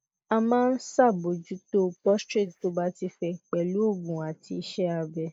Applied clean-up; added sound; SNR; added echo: neural mask model Resemble Enhance denoiser.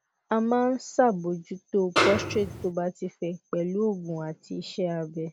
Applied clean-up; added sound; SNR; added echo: none; Snare drum; -1 dB; none.